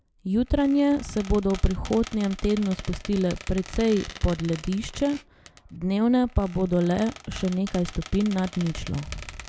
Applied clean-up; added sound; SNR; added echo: none; Squeak; 18 dB; none.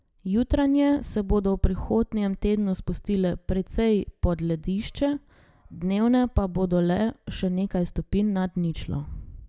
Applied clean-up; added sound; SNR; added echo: none; none; none; none.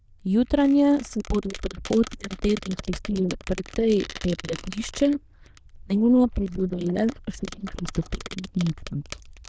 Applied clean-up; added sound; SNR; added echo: neural diffusion model UNIVERSE++.